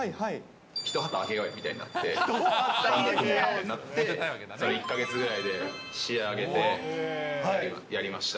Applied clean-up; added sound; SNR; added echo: none; none; none; none.